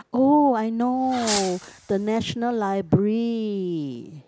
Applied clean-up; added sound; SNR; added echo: none; Fireworks; 12 dB; none.